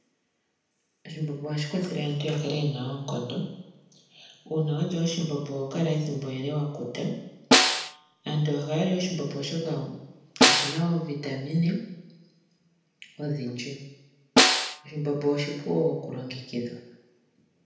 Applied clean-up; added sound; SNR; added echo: none; Snare drum; -5 dB; reverberation time 0.8 s.